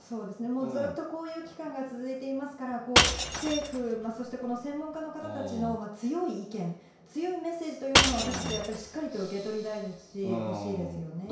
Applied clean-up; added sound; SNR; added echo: none; Shatter / Crushing; -3 dB; reverberation time 0.6 s.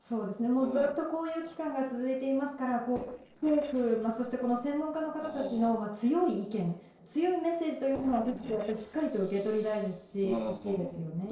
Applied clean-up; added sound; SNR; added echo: neural separator model SepFormer DNS4.